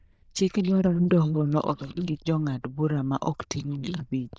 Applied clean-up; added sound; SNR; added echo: neural diffusion model UNIVERSE++.